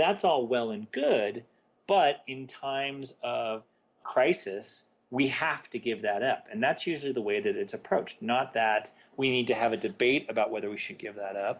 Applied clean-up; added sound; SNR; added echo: none; none; none; none.